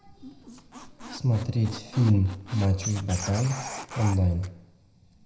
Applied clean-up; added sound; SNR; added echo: none; Squeak; 13 dB; reverberation time 0.7 s.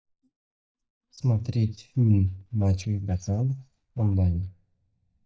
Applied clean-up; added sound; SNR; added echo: neural mask model DeepFilterNet 3.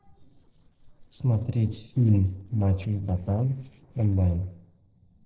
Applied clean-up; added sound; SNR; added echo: neural separator model SepFormer DNS4.